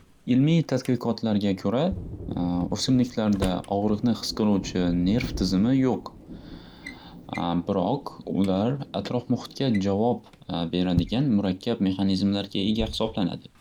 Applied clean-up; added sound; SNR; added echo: none; Drawer open or close + Thunder; 14 dB; none.